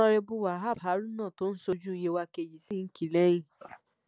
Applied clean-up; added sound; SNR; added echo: none; none; none; none.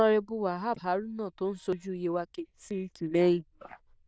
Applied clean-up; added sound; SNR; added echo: neural diffusion model UNIVERSE++.